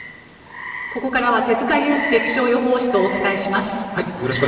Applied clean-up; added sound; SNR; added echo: none; Frog; 11 dB; reverberation time 2.8 s.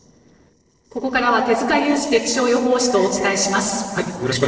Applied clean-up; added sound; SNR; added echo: neural separator model SepFormer DNS4.